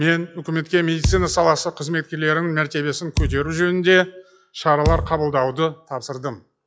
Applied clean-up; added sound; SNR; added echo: classical method log-MMSE.